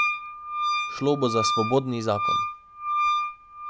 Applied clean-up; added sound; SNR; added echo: none; Wind instrument, woodwind instrument; -1 dB; none.